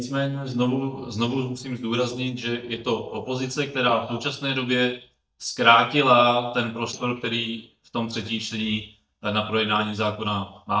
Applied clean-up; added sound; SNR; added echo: neural mask model DeepFilterNet 3.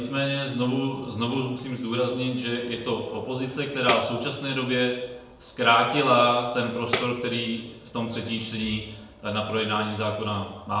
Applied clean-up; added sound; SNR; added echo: none; Tambourine; -3 dB; reverberation time 0.9 s.